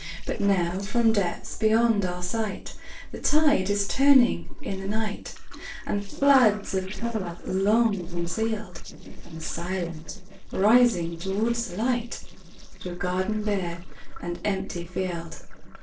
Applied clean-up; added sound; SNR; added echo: neural separator model SepFormer DNS4.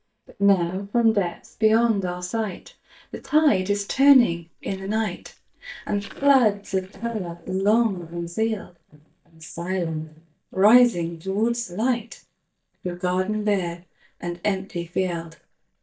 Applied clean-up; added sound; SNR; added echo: neural mask model DeepFilterNet 3.